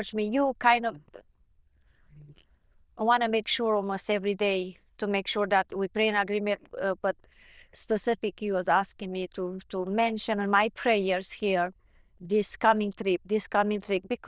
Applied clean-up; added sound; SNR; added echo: neural diffusion model UNIVERSE++.